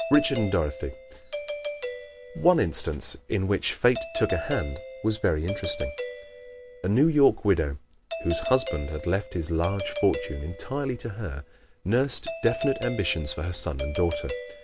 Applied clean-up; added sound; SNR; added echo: none; Doorbell; 9 dB; none.